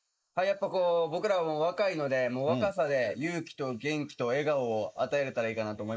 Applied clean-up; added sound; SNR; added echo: neural mask model Resemble Enhance denoiser.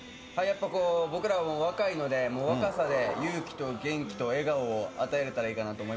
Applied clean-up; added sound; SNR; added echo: none; Skateboard; 14 dB; none.